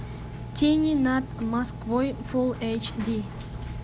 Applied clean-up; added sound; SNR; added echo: none; Engine; 10 dB; none.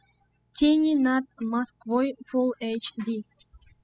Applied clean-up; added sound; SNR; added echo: classical method spectral subtraction.